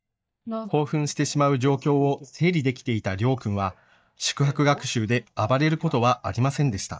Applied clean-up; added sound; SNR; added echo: neural mask model DeepFilterNet 3.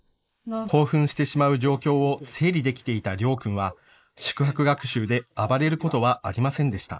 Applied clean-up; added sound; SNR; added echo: neural mask model Resemble Enhance denoiser.